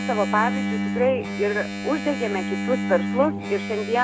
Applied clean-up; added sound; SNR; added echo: none; Engine; 3 dB; none.